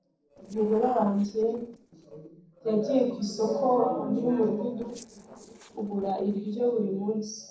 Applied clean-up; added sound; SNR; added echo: neural separator model SepFormer DNS4.